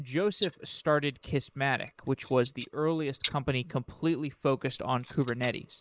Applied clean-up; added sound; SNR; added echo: neural mask model Resemble Enhance denoiser.